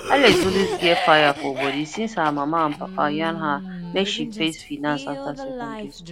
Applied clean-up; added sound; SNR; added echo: none; Cough; 6 dB; none.